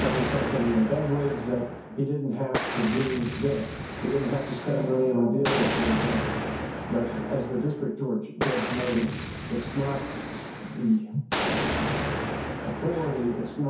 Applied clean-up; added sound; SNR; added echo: none; Explosion; 3 dB; reverberation time 0.6 s.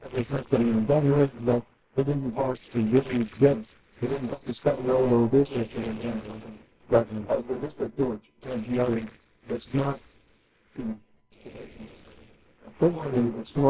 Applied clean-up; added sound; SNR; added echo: neural separator model SepFormer WHAMR!.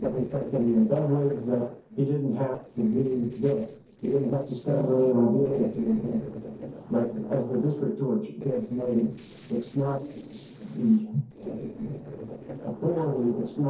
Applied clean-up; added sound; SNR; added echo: neural separator model SepFormer DNS4.